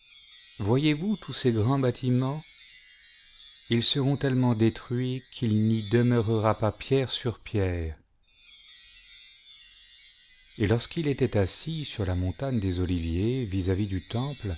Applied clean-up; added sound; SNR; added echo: none; Wind chime; 13 dB; none.